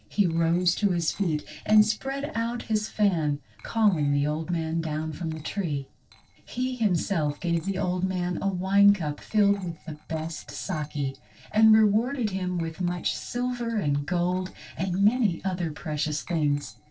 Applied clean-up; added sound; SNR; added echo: neural separator model SepFormer DNS4.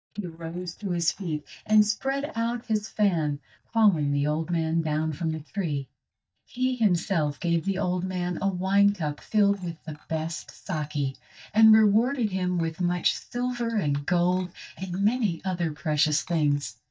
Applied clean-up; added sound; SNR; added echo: neural mask model DeepFilterNet 3.